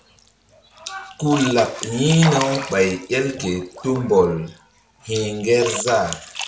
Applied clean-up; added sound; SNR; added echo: none; Splash, splatter; 11 dB; none.